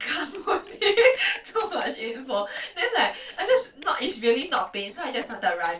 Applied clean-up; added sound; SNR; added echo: neural separator model SepFormer DNS4.